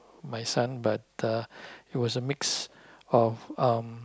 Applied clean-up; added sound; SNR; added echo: none; none; none; none.